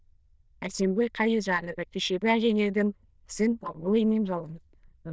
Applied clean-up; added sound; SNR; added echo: neural diffusion model UNIVERSE++.